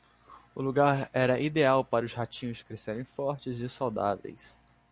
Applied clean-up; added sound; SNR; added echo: none; none; none; none.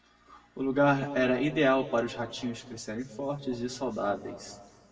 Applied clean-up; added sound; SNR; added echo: none; none; none; reverberation time 1.8 s.